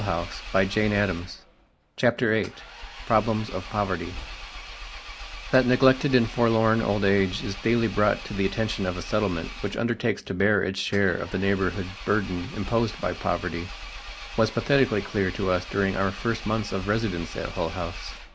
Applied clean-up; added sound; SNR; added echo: none; Engine; 13 dB; none.